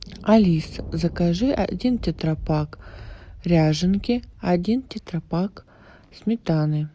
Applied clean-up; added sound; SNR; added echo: none; Thunder; 16 dB; none.